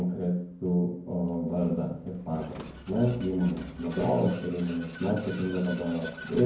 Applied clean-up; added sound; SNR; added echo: none; Vehicle; 17 dB; reverberation time 0.9 s.